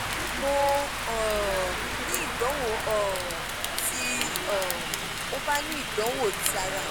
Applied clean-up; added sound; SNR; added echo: none; Rain; 1 dB; none.